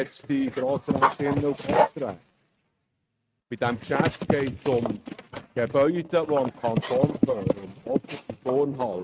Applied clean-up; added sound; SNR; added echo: neural mask model RNNoise.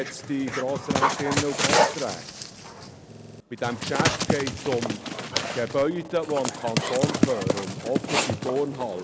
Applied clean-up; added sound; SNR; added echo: none; Dog; -2 dB; none.